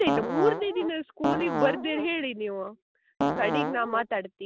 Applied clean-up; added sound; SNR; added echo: none; Fart; 0 dB; none.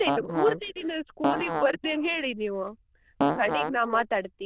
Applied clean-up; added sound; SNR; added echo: neural diffusion model UNIVERSE++.